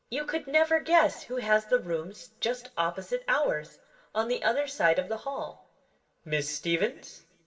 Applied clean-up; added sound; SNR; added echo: none; none; none; reverberation time 0.7 s.